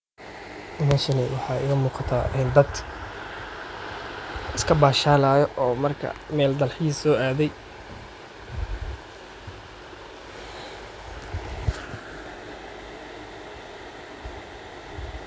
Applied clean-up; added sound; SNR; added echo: none; none; none; none.